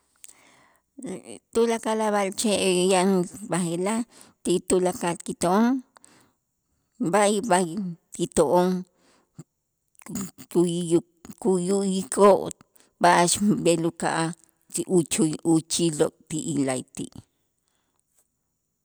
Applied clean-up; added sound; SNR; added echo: none; none; none; none.